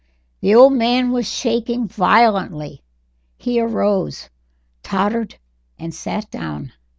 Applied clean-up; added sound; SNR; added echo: none; none; none; none.